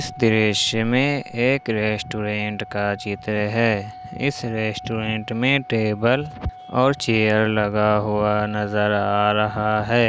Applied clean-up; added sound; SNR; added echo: none; Organ; 18 dB; none.